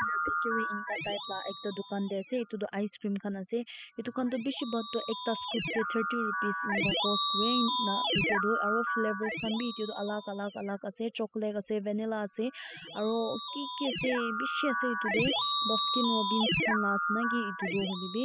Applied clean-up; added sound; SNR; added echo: classical method spectral subtraction.